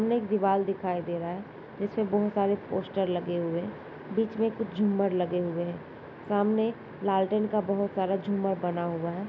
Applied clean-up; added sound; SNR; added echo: none; none; none; none.